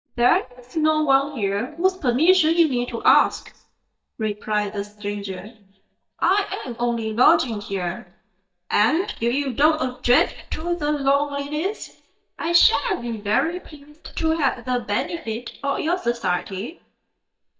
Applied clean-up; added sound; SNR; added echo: neural mask model DeepFilterNet 3.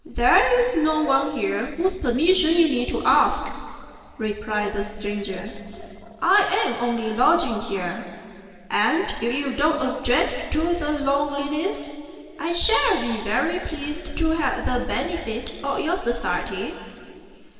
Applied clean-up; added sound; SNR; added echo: neural separator model SepFormer DNS4.